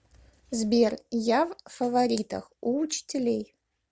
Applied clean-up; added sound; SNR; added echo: none; none; none; none.